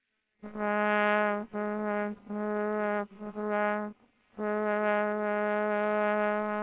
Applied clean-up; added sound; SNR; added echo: neural separator model SepFormer WHAMR!.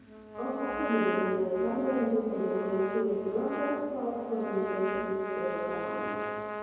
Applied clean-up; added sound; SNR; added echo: none; Trumpet; 6 dB; reverberation time 2.2 s.